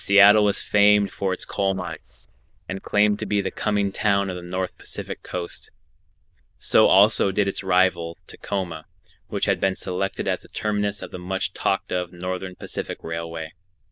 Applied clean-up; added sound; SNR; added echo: neural diffusion model UNIVERSE++.